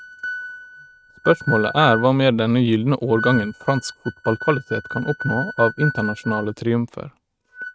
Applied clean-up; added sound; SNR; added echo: neural mask model RNNoise.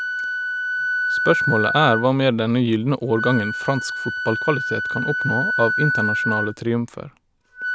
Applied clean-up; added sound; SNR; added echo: none; Wind instrument, woodwind instrument; 2 dB; none.